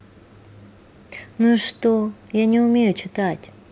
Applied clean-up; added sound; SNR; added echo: none; none; none; none.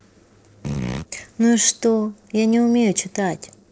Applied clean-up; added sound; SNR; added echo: neural separator model SepFormer DNS4.